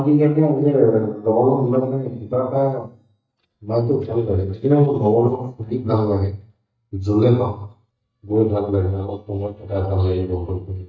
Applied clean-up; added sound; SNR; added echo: neural mask model DeepFilterNet 3.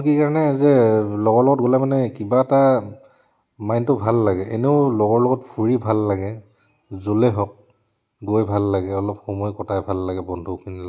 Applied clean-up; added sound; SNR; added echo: none; none; none; none.